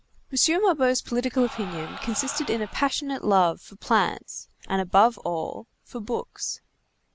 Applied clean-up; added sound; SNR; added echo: none; Crowd; 12 dB; none.